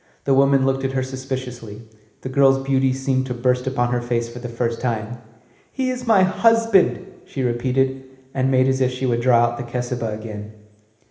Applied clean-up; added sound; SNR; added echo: none; none; none; reverberation time 1.0 s.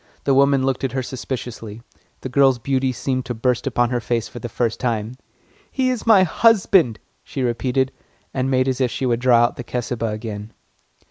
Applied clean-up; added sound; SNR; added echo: none; none; none; none.